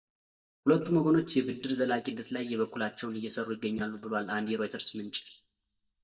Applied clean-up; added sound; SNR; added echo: neural mask model DeepFilterNet 3.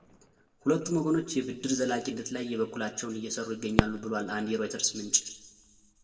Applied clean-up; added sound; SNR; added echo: none; Fireworks; 7 dB; reverberation time 1.0 s.